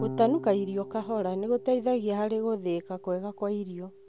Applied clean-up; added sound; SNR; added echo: none; Electric guitar / Bass guitar; 13 dB; none.